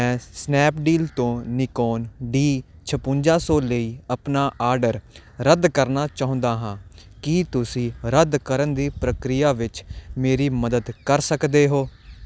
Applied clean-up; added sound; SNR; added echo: none; none; none; none.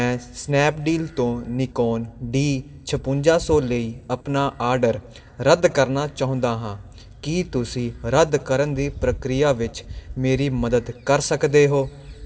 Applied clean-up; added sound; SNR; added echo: none; none; none; reverberation time 0.3 s.